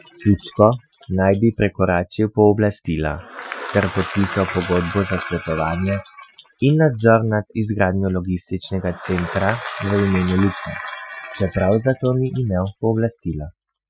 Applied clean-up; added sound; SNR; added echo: classical method Wiener filter.